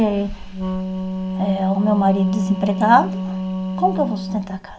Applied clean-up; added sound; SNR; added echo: none; Wind instrument, woodwind instrument; 4 dB; reverberation time 0.3 s.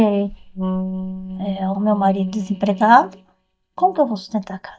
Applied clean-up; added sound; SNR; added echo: neural mask model DeepFilterNet 3.